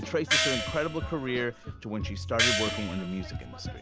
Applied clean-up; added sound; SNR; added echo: none; Gong; -1 dB; none.